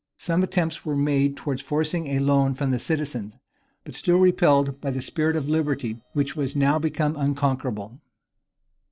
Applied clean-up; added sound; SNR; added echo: neural separator model SepFormer DNS4.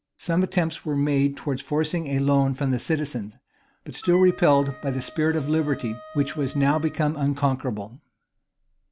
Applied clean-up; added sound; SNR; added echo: none; Wind instrument, woodwind instrument; 19 dB; none.